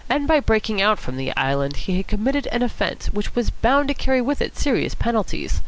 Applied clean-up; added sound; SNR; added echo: none; none; none; none.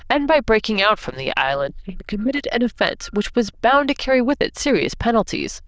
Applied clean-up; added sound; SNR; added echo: neural diffusion model UNIVERSE++.